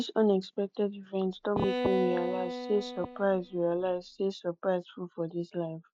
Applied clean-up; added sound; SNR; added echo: none; Bowed string instrument; 5 dB; none.